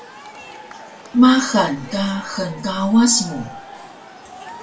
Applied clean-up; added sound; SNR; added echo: none; Crowd / Cheering; 18 dB; reverberation time 0.3 s.